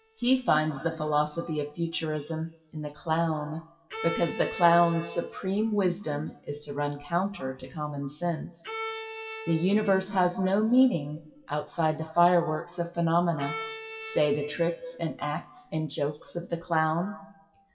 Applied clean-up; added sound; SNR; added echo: classical method WPE with log-MMSE.